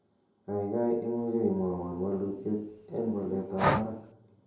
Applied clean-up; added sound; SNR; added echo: none; Breathing; 4 dB; reverberation time 2.6 s.